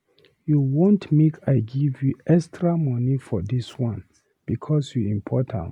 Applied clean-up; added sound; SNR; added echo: none; none; none; none.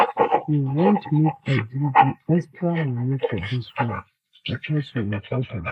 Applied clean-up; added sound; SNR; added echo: neural mask model Resemble Enhance denoiser.